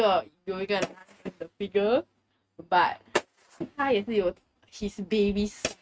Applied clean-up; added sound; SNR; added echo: neural mask model RNNoise.